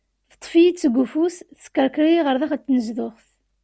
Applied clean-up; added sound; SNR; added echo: none; none; none; none.